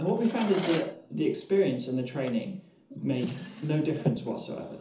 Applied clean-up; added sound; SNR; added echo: none; Drawer open or close; 10 dB; reverberation time 0.6 s.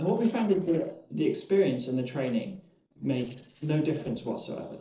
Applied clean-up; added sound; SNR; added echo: neural separator model SepFormer DNS4.